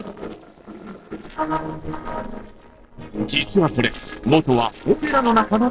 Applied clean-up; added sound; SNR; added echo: neural separator model SepFormer DNS4.